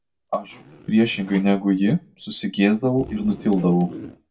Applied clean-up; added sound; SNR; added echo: none; Zipper (clothing); 19 dB; reverberation time 0.1 s.